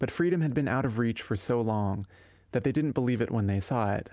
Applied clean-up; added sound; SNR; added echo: none; none; none; none.